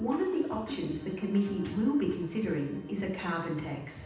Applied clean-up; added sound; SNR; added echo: none; none; none; reverberation time 0.9 s.